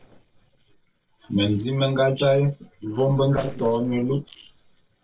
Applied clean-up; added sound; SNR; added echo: neural separator model SepFormer DNS4.